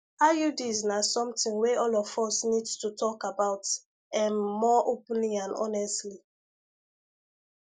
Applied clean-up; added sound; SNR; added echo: none; none; none; none.